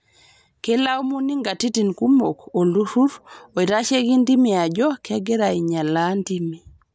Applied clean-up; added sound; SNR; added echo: none; none; none; none.